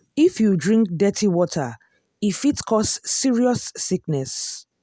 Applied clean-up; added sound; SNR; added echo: none; none; none; none.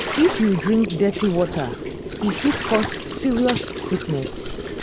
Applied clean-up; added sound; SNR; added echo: none; Gurgling; 6 dB; none.